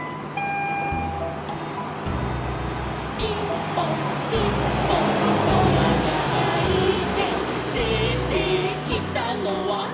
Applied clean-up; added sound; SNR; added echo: none; Train; -1 dB; reverberation time 2.3 s.